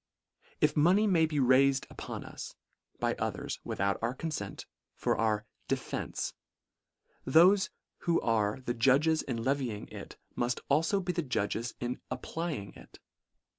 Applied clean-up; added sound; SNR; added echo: none; none; none; none.